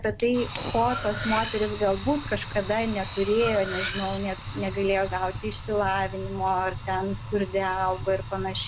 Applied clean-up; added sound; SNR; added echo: none; Cutlery, silverware + Fire; 8 dB; none.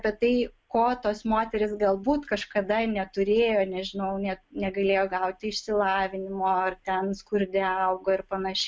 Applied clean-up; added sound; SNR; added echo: none; none; none; none.